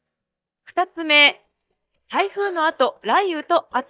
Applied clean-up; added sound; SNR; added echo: neural mask model DeepFilterNet 3.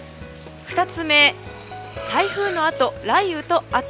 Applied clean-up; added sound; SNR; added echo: none; Cutlery, silverware; 15 dB; none.